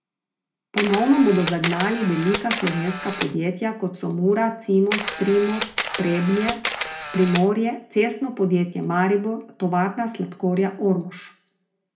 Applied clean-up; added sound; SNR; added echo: none; Camera; 4 dB; reverberation time 0.4 s.